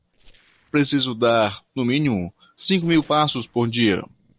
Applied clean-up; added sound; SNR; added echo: neural separator model SepFormer DNS4.